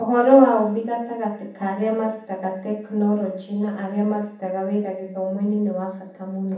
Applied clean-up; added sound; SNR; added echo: none; none; none; reverberation time 0.7 s.